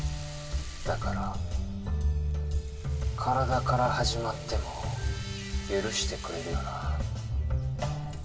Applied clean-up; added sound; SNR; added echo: none; Rattle (instrument); 20 dB; reverberation time 3.0 s.